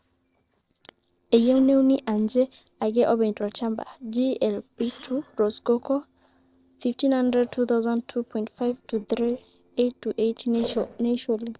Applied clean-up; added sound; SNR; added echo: neural separator model SepFormer DNS4.